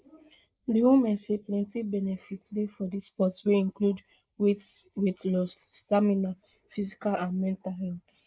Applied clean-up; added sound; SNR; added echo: neural mask model Resemble Enhance denoiser.